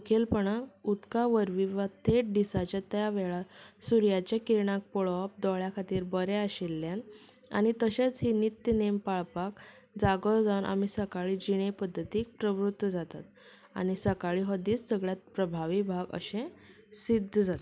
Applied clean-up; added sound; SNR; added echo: none; none; none; none.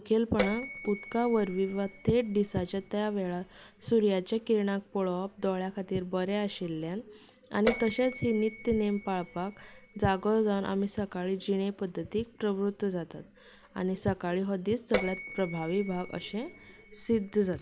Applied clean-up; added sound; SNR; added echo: none; Bell; 13 dB; none.